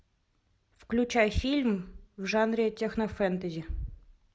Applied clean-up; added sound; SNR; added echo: none; none; none; none.